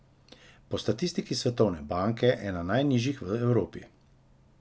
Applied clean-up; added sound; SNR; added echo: none; none; none; none.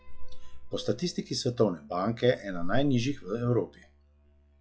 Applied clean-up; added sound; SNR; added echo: classical method log-MMSE.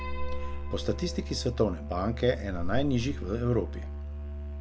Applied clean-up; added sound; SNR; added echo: none; Musical instrument + Piano; 2 dB; none.